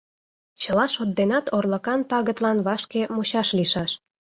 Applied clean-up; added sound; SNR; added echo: none; none; none; none.